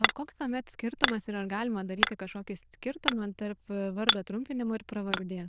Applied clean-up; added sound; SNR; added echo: neural diffusion model UNIVERSE++.